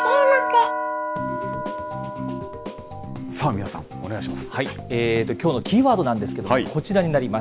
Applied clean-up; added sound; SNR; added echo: none; none; none; none.